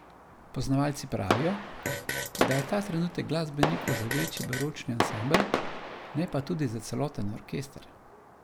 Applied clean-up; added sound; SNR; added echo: none; Fart + Fireworks; 2 dB; none.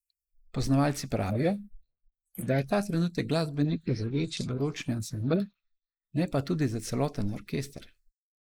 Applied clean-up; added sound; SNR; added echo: neural mask model Resemble Enhance denoiser.